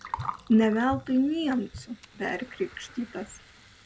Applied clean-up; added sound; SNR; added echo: none; Gurgling; 14 dB; none.